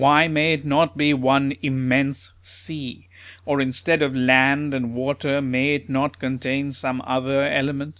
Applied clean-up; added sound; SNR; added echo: none; none; none; none.